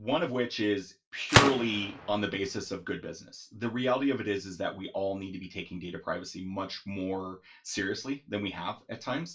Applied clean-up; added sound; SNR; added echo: none; Gunshot, gunfire; -1 dB; reverberation time 0.2 s.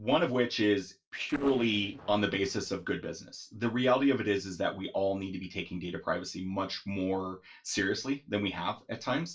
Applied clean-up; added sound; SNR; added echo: neural separator model SepFormer DNS4.